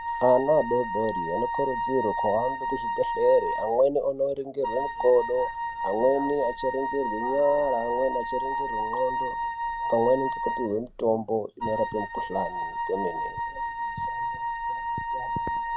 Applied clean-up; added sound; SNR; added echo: none; Wind instrument, woodwind instrument; 4 dB; none.